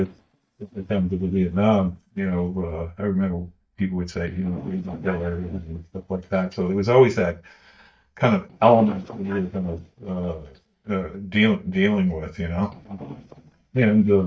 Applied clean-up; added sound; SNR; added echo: neural mask model DeepFilterNet 3.